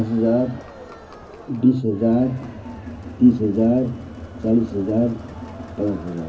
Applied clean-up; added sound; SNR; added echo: none; Crowd; 15 dB; reverberation time 0.4 s.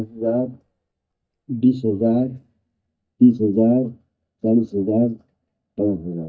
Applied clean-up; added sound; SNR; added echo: neural mask model DeepFilterNet 3.